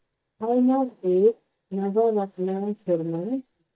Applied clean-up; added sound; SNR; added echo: neural mask model DeepFilterNet 3.